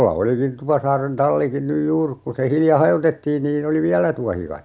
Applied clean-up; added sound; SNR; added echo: none; none; none; none.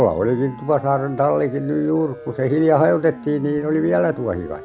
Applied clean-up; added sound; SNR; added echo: none; Siren; 17 dB; none.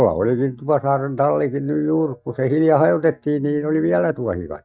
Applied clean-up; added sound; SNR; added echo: neural mask model DeepFilterNet 3.